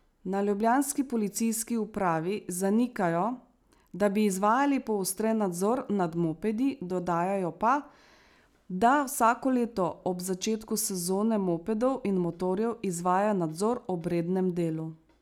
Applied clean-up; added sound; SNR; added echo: none; none; none; none.